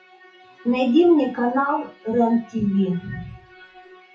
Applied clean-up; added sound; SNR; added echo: classical method WPE with log-MMSE.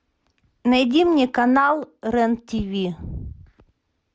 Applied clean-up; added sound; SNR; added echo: none; none; none; none.